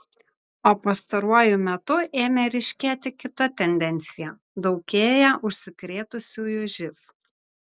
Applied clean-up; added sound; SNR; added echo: none; none; none; none.